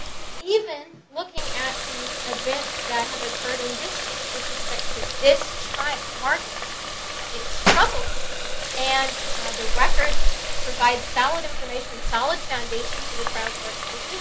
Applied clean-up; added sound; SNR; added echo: none; Water tap, faucet; -2 dB; none.